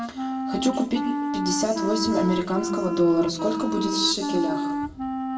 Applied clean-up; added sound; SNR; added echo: none; Wind instrument, woodwind instrument; 2 dB; reverberation time 1.0 s.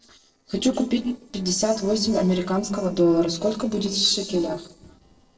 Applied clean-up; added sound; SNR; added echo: neural separator model SepFormer DNS4.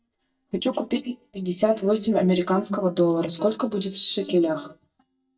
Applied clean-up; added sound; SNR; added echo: neural mask model DeepFilterNet 3.